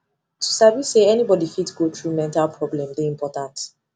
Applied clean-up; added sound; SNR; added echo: none; none; none; none.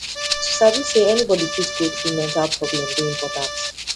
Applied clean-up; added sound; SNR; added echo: none; Accordion + Rattle (instrument); 4 dB; none.